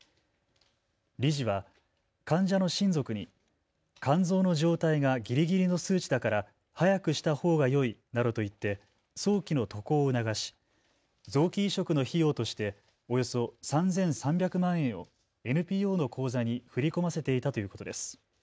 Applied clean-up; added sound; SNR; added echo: none; none; none; none.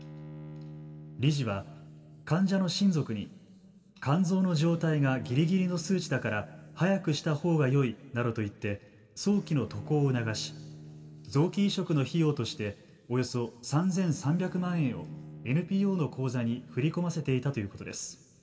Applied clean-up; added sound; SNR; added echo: none; Bowed string instrument; 18 dB; reverberation time 1.8 s.